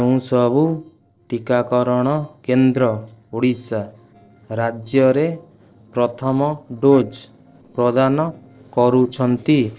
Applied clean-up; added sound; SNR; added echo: neural separator model SepFormer DNS4.